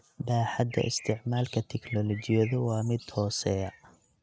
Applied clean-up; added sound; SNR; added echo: neural mask model RNNoise.